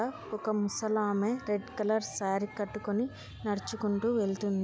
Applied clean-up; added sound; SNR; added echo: none; none; none; none.